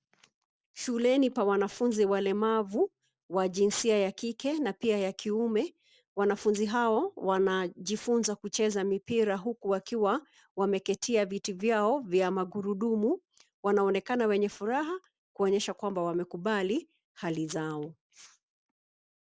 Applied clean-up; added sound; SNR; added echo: none; none; none; none.